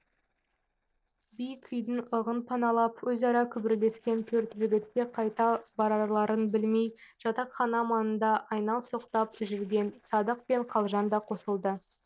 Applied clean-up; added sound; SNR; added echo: neural separator model SepFormer DNS4.